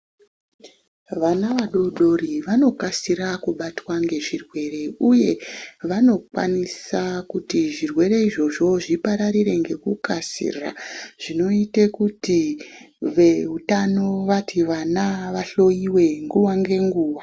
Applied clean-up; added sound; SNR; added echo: none; none; none; none.